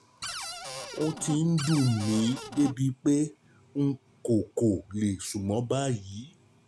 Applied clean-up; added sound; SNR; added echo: none; Cupboard open or close; 10 dB; none.